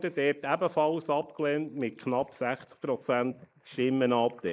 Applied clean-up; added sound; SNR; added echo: neural mask model Resemble Enhance denoiser.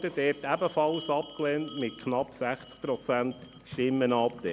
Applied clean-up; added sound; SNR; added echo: none; Bell; 20 dB; none.